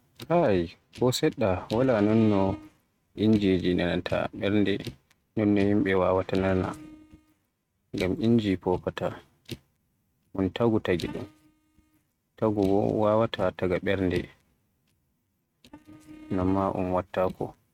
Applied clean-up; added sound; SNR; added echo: neural mask model RNNoise.